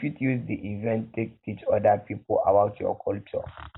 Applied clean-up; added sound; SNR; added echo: none; none; none; none.